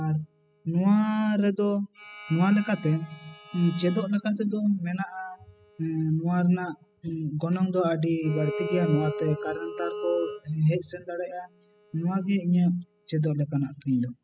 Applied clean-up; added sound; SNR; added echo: classical method spectral subtraction.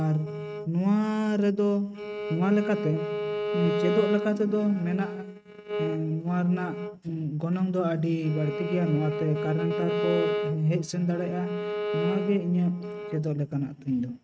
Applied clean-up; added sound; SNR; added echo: neural mask model RNNoise.